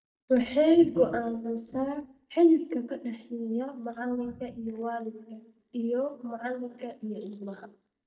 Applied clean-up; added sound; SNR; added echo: neural mask model DeepFilterNet 3.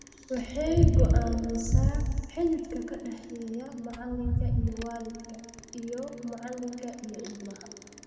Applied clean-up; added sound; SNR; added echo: none; Bicycle; -4 dB; reverberation time 2.2 s.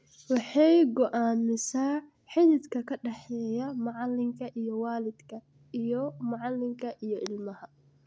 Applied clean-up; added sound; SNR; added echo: none; none; none; none.